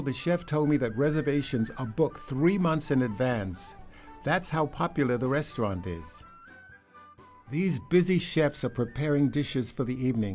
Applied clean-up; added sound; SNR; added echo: none; none; none; none.